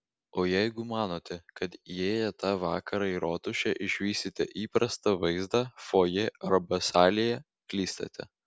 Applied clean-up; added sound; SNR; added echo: none; none; none; none.